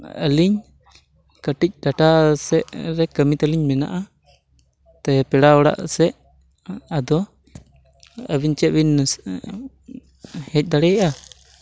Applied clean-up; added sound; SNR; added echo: none; none; none; none.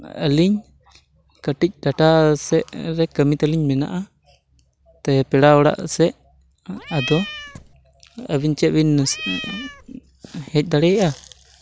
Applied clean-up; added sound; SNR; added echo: none; Cat; 11 dB; none.